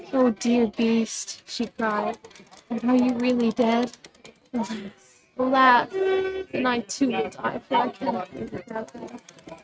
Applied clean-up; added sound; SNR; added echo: neural mask model RNNoise.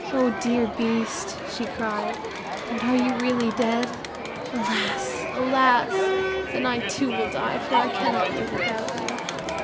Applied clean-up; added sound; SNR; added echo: none; Crowd; 2 dB; none.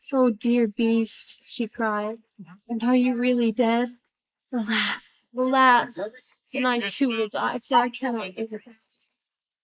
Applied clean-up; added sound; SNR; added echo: neural mask model Resemble Enhance denoiser.